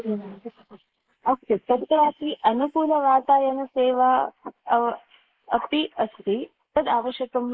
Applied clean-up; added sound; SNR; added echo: neural mask model Resemble Enhance denoiser.